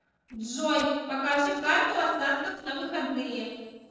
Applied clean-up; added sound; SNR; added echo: neural separator model SepFormer DNS4.